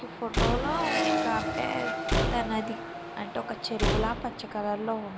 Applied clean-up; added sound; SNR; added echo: none; Accelerating, revving, vroom + Slam; -2 dB; none.